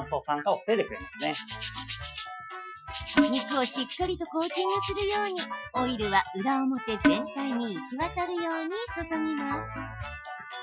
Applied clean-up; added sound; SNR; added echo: classical method Wiener filter.